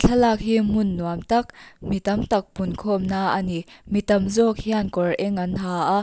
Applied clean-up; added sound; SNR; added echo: none; none; none; none.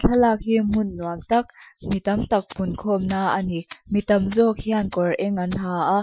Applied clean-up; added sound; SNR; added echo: classical method Wiener filter.